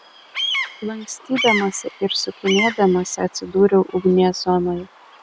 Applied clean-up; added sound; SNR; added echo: none; Bird vocalization, bird call, bird song; 9 dB; none.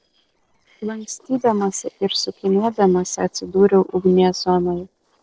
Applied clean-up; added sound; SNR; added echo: neural separator model SepFormer DNS4.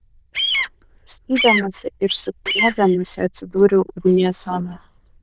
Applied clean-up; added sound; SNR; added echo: neural diffusion model UNIVERSE++.